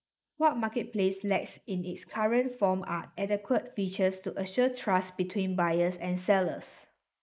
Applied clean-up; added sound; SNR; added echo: neural mask model Resemble Enhance denoiser.